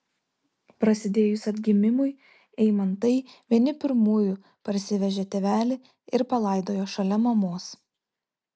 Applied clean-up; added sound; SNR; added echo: none; none; none; none.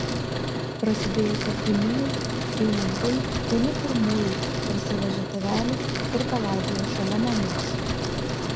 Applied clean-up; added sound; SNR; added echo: none; Truck; -1 dB; none.